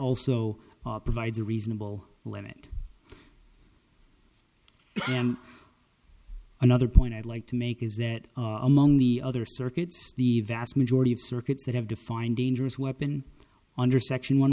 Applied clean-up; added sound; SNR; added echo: none; none; none; none.